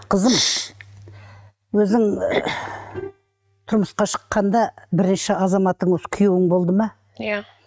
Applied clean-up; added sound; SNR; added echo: neural mask model RNNoise.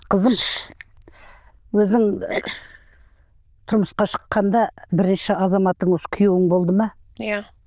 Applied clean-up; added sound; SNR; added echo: neural diffusion model UNIVERSE++.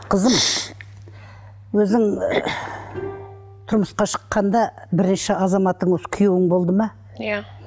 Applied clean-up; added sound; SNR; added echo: none; Bowed string instrument; 19 dB; none.